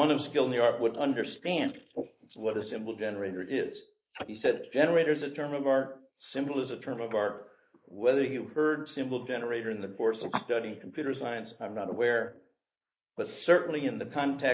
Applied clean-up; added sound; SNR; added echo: neural mask model Resemble Enhance denoiser.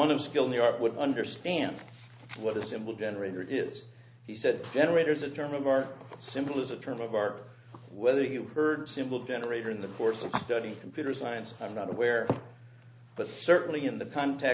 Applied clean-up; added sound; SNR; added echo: none; none; none; none.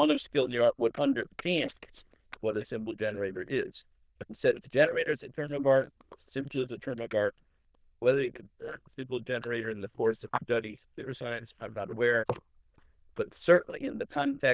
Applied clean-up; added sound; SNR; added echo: neural diffusion model UNIVERSE++.